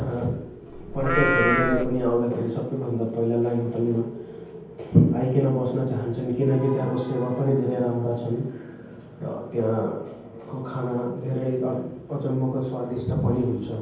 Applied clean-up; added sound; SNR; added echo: none; Livestock, farm animals, working animals; 0 dB; reverberation time 0.9 s.